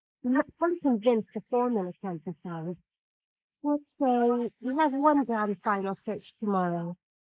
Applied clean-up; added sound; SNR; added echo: neural mask model Resemble Enhance denoiser.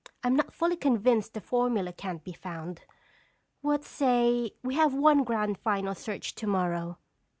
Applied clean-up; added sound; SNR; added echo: none; none; none; none.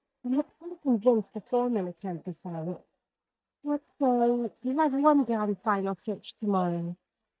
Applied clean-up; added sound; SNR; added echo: neural mask model DeepFilterNet 3.